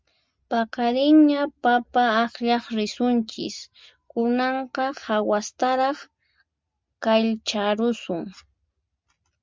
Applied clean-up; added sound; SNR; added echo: none; none; none; none.